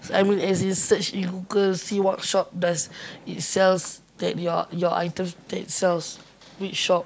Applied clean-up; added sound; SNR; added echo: none; none; none; none.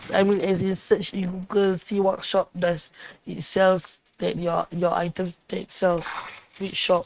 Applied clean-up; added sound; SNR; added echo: neural mask model RNNoise.